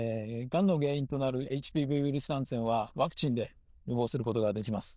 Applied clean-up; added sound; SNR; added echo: neural diffusion model UNIVERSE++.